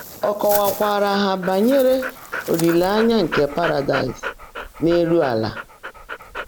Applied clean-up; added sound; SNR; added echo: none; Dog; 11 dB; none.